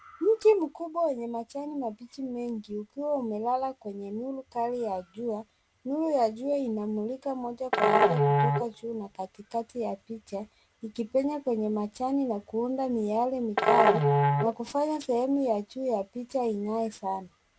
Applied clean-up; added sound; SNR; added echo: none; Musical instrument; -3 dB; none.